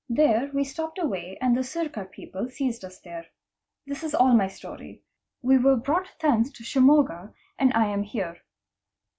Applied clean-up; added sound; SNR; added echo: none; none; none; none.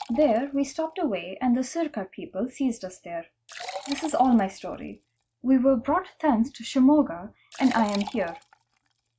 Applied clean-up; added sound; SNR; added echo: neural mask model RNNoise.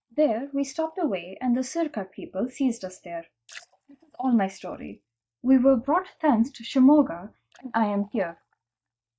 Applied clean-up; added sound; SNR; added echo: neural mask model DeepFilterNet 3.